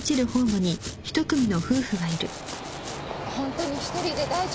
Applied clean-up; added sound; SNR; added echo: none; Domestic sounds, home sounds; 15 dB; none.